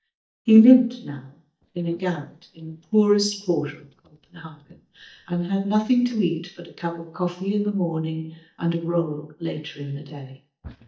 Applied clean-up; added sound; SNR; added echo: neural mask model DeepFilterNet 3.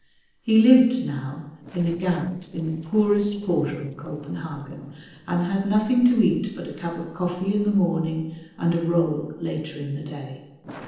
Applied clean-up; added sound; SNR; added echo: neural separator model SepFormer DNS4.